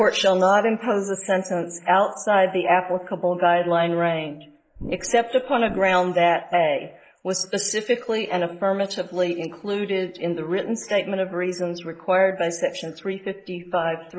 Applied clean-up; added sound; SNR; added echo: neural mask model Resemble Enhance denoiser.